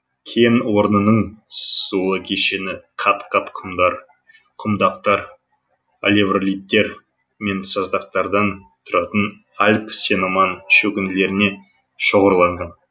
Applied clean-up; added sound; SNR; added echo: none; none; none; none.